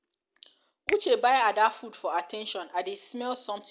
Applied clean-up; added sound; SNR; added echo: none; Finger snapping; 17 dB; none.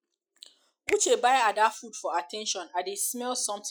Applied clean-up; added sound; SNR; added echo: classical method Wiener filter.